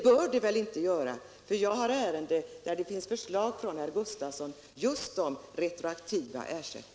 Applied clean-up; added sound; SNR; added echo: none; none; none; none.